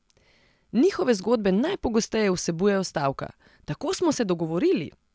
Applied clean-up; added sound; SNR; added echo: none; none; none; none.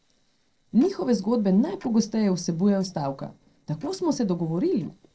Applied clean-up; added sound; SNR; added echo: neural separator model SepFormer DNS4.